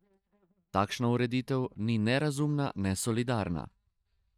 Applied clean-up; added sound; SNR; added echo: neural mask model DeepFilterNet 3.